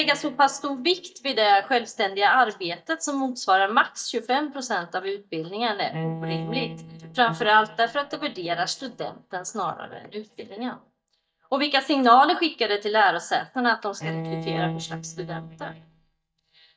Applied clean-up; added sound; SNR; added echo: neural mask model DeepFilterNet 3.